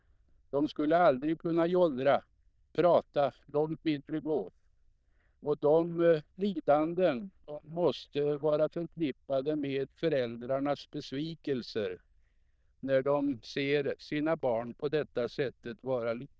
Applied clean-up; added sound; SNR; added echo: neural diffusion model UNIVERSE++.